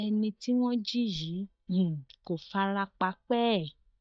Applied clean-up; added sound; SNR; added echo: neural mask model DeepFilterNet 3.